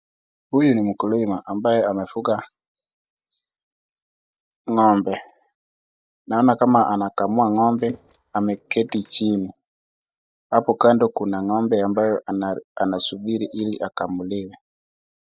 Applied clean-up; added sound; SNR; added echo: neural mask model DeepFilterNet 3.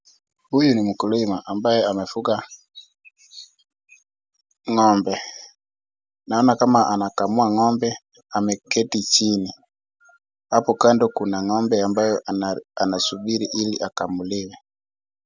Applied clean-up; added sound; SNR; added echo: none; none; none; none.